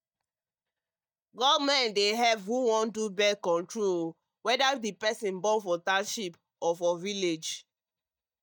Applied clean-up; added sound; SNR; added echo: neural mask model DeepFilterNet 3.